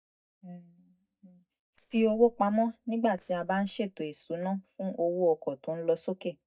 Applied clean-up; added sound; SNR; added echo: neural mask model DeepFilterNet 3.